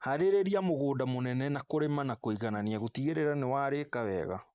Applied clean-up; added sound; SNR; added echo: neural mask model Resemble Enhance denoiser.